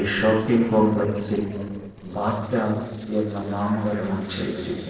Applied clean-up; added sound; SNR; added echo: neural separator model SepFormer DNS4.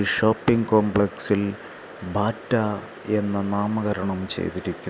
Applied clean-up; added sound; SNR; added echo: none; none; none; none.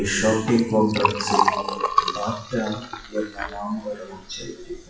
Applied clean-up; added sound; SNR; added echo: classical method WPE with log-MMSE.